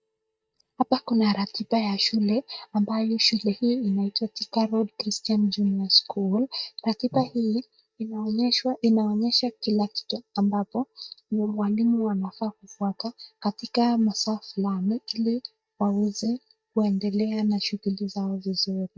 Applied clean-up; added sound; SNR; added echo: neural mask model DeepFilterNet 3.